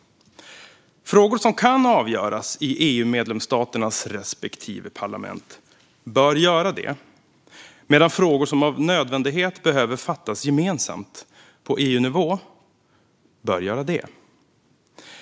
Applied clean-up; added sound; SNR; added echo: none; none; none; none.